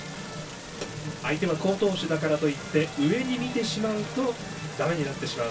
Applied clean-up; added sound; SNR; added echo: none; Stream; 16 dB; reverberation time 0.2 s.